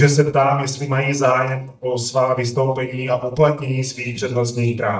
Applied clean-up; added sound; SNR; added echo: neural mask model DeepFilterNet 3.